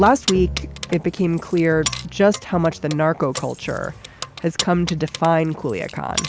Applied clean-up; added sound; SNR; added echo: none; Keys jangling; 12 dB; none.